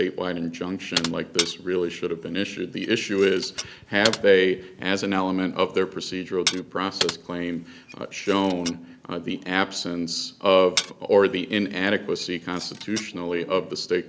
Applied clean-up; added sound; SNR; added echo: none; Computer keyboard + Glass; 9 dB; none.